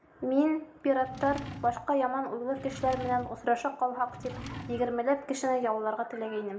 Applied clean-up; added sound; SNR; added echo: none; Drawer open or close; 14 dB; reverberation time 0.4 s.